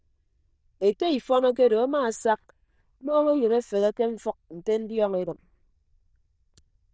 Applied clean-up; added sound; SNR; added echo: neural diffusion model UNIVERSE++.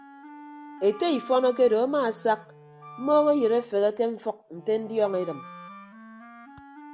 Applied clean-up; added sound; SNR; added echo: none; Wind instrument, woodwind instrument + Wind instrument, woodwind instrument; 19 dB; none.